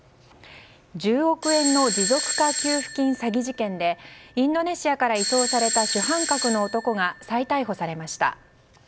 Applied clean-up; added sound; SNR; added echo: none; Bell / Doorbell; 4 dB; none.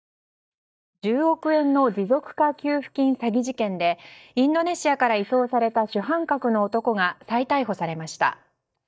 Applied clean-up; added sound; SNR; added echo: neural mask model DeepFilterNet 3.